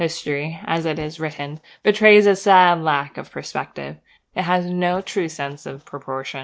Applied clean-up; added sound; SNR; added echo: neural mask model DeepFilterNet 3.